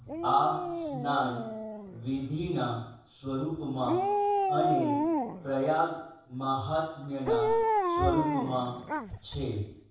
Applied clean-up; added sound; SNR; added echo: none; Dog; 0 dB; reverberation time 0.7 s.